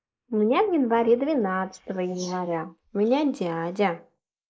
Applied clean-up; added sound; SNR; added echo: neural mask model Resemble Enhance denoiser.